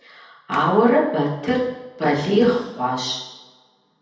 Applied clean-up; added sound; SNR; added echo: none; none; none; reverberation time 0.9 s.